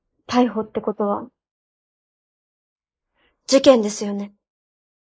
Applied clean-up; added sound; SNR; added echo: neural mask model Resemble Enhance denoiser.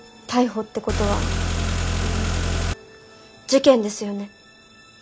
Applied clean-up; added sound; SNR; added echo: none; Car; -2 dB; none.